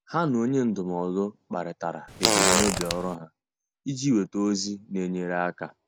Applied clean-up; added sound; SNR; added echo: none; Fart; -4 dB; none.